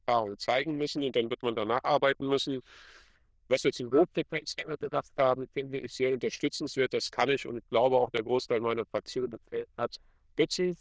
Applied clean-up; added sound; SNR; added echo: neural diffusion model UNIVERSE++.